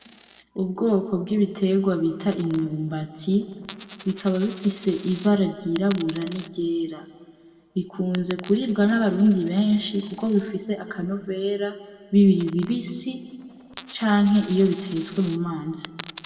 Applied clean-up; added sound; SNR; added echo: none; Coin (dropping); 19 dB; reverberation time 1.5 s.